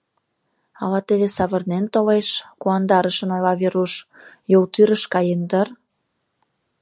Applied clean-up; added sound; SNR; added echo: none; none; none; none.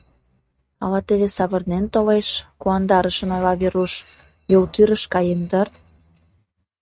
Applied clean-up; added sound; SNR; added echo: neural mask model RNNoise.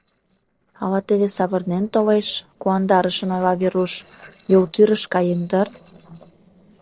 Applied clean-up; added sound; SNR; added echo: neural separator model SepFormer DNS4.